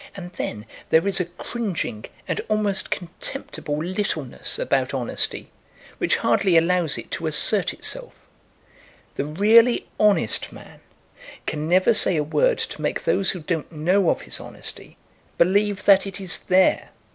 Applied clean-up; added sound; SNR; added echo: none; none; none; none.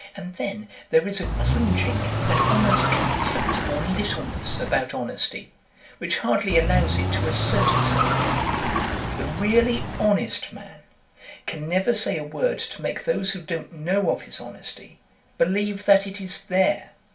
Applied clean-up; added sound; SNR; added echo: none; Car; -2 dB; reverberation time 0.3 s.